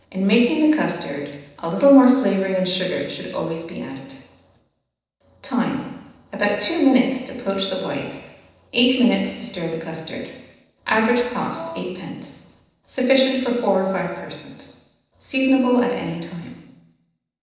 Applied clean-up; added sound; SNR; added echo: neural separator model SepFormer DNS4.